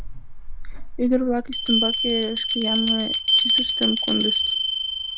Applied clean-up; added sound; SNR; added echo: none; Bell; -3 dB; none.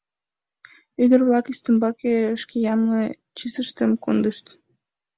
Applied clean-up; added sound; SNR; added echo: none; none; none; none.